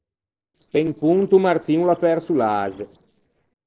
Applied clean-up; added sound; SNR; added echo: neural separator model SepFormer DNS4.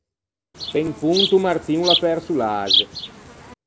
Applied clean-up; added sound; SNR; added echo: none; Insect; 2 dB; none.